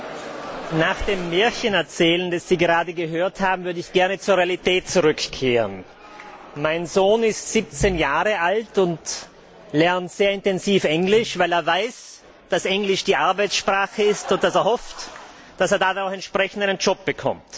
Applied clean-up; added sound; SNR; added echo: none; none; none; none.